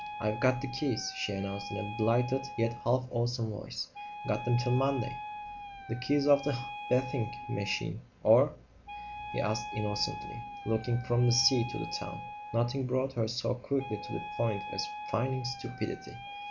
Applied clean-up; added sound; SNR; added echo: none; Wind instrument, woodwind instrument; 11 dB; none.